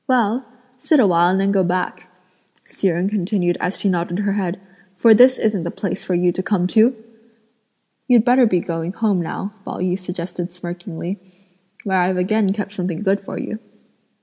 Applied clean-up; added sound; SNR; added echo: none; none; none; none.